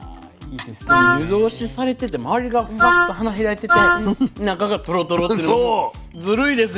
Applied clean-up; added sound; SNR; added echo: none; Wind instrument, woodwind instrument; -3 dB; none.